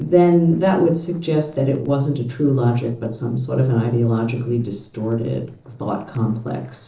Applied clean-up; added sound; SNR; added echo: neural separator model SepFormer DNS4.